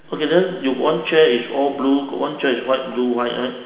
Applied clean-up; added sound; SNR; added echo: none; none; none; reverberation time 2.0 s.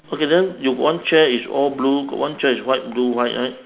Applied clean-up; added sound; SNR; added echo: none; none; none; none.